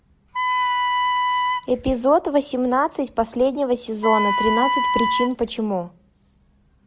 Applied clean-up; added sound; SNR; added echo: none; Wind instrument, woodwind instrument; -1 dB; none.